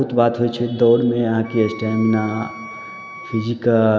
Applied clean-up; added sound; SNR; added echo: none; Wind instrument, woodwind instrument; 17 dB; none.